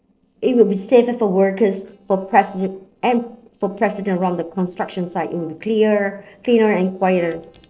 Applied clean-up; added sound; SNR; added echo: neural separator model SepFormer DNS4.